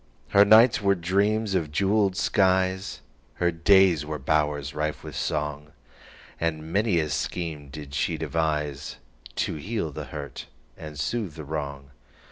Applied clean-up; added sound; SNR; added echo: none; none; none; none.